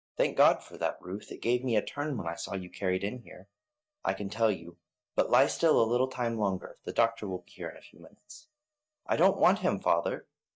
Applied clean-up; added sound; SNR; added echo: neural mask model DeepFilterNet 3.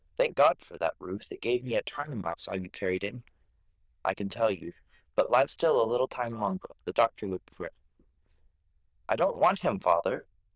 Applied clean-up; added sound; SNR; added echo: neural diffusion model UNIVERSE++.